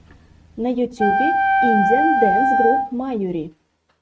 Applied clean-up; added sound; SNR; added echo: neural mask model RNNoise.